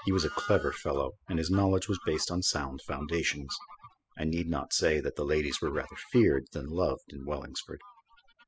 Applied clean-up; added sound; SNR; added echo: classical method spectral subtraction.